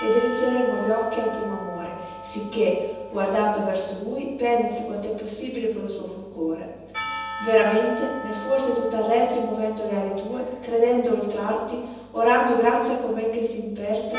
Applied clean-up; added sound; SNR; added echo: none; Church bell / Percussion; 14 dB; reverberation time 1.1 s.